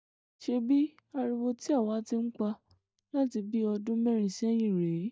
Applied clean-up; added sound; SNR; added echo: neural mask model DeepFilterNet 3.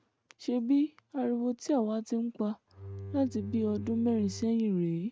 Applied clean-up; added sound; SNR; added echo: neural mask model RNNoise.